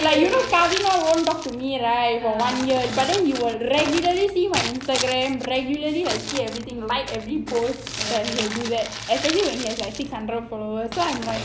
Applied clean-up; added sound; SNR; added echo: none; Crumpling, crinkling; 9 dB; none.